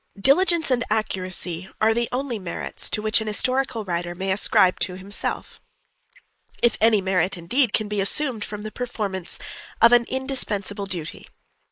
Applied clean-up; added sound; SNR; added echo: neural mask model Resemble Enhance denoiser.